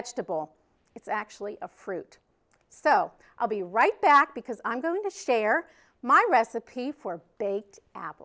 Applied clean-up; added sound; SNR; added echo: none; none; none; none.